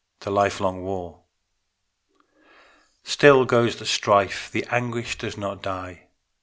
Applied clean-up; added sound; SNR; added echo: none; none; none; none.